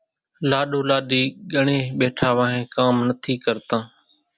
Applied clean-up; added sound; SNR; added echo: none; none; none; none.